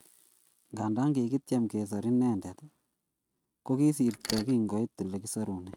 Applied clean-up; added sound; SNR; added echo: neural mask model RNNoise.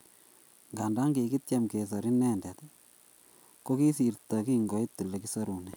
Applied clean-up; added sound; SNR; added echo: none; none; none; none.